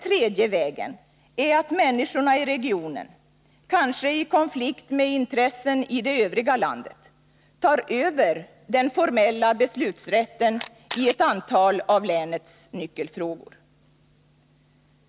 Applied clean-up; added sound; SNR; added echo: none; Camera; 14 dB; none.